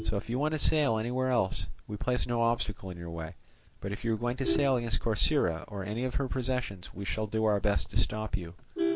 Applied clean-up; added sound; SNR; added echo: none; Vehicle horn, car horn, honking; 12 dB; none.